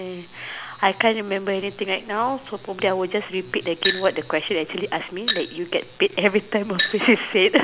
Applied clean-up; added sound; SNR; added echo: none; Glass; 7 dB; none.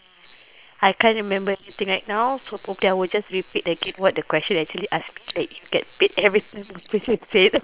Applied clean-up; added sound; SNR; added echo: neural separator model SepFormer WHAM!.